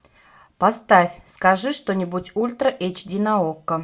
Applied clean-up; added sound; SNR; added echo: none; none; none; none.